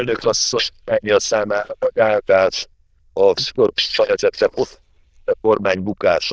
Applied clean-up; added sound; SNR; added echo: neural diffusion model UNIVERSE++.